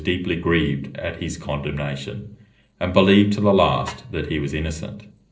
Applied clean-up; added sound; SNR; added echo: neural separator model SepFormer DNS4.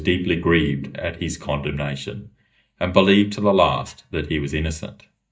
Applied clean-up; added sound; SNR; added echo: neural mask model DeepFilterNet 3.